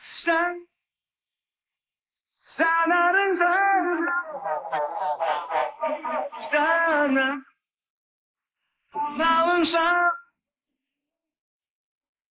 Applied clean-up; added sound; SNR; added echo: neural mask model Resemble Enhance denoiser.